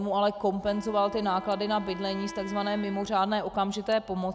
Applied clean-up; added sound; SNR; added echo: none; Wind instrument, woodwind instrument; 16 dB; none.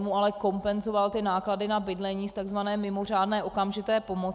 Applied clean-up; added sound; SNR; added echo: none; none; none; none.